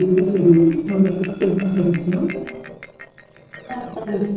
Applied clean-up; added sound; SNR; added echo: neural separator model SepFormer DNS4.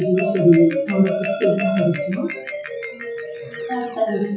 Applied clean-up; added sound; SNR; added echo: classical method WPE with log-MMSE.